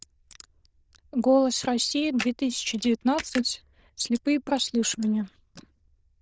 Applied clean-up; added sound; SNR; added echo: neural diffusion model UNIVERSE++.